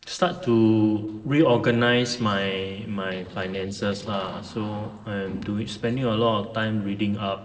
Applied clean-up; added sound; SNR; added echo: neural separator model SepFormer DNS4.